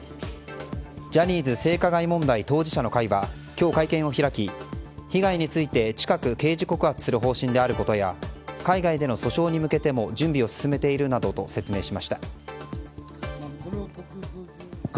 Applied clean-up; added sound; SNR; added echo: none; none; none; none.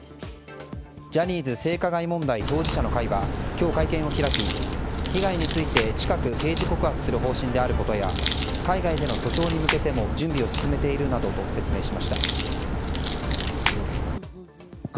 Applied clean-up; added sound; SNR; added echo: none; Crack; -1 dB; none.